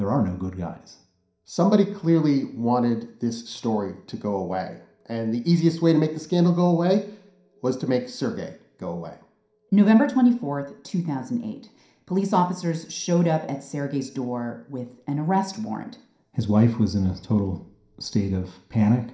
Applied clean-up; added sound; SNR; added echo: none; none; none; reverberation time 0.5 s.